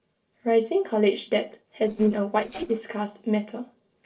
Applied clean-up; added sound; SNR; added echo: neural separator model SepFormer DNS4.